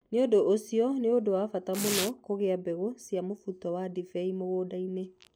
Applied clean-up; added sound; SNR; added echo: none; Domestic sounds, home sounds; 11 dB; none.